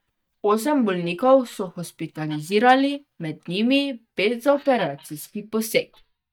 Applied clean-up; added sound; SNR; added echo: neural mask model DeepFilterNet 3.